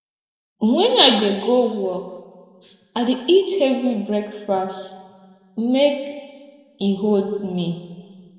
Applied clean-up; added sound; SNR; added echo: none; none; none; reverberation time 1.6 s.